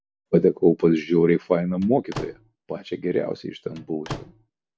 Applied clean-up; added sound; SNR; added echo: none; Slam / Microwave oven; 14 dB; none.